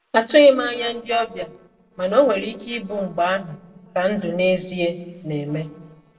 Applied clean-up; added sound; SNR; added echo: neural separator model SepFormer DNS4.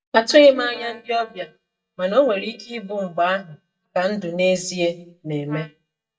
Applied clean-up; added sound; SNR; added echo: neural mask model DeepFilterNet 3.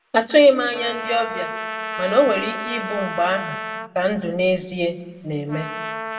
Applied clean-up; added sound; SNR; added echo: none; Trumpet; 9 dB; reverberation time 1.0 s.